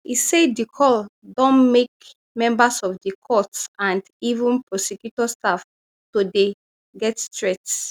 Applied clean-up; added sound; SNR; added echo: none; none; none; none.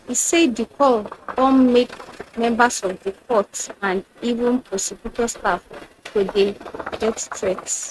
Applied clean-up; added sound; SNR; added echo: neural mask model RNNoise.